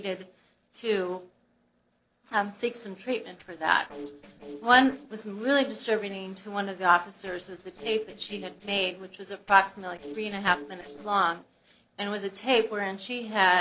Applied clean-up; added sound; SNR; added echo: neural separator model SepFormer DNS4.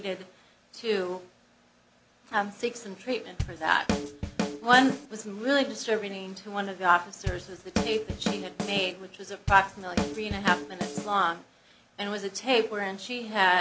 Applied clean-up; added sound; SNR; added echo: none; Drum / Drum kit; 3 dB; none.